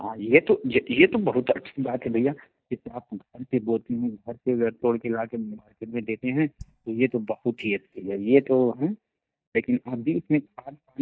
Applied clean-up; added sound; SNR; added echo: neural mask model DeepFilterNet 3.